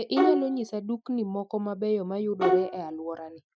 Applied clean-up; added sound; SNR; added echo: classical method Wiener filter.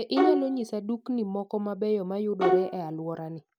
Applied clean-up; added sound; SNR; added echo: none; Bowed string instrument; -1 dB; none.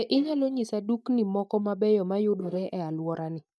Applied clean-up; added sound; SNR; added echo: neural mask model DeepFilterNet 3.